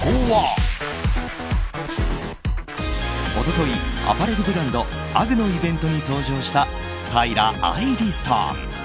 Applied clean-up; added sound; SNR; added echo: none; none; none; none.